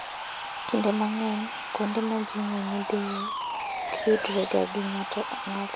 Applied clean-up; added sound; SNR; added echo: none; Sawing; 4 dB; none.